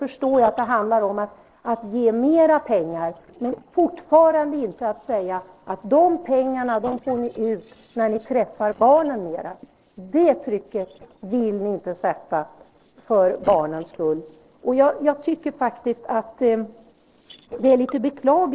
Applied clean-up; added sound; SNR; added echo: neural separator model SepFormer DNS4.